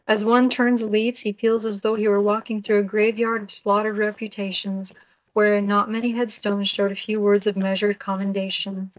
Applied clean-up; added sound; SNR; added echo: neural mask model DeepFilterNet 3.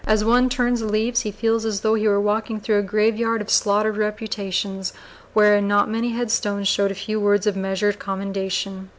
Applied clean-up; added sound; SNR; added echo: none; none; none; none.